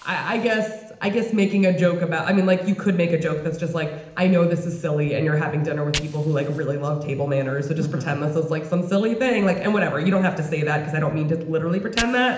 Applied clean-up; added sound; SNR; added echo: none; Fire; 20 dB; reverberation time 0.8 s.